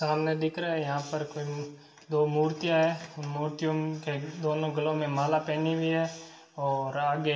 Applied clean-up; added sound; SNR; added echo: none; none; none; reverberation time 0.8 s.